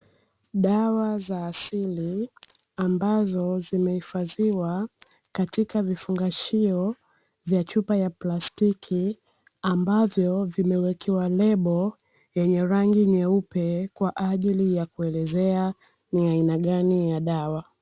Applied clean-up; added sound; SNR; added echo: none; none; none; none.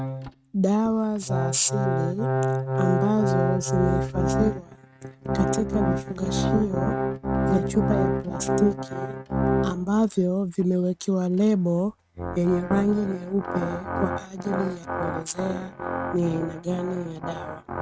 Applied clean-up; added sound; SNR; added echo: neural mask model RNNoise.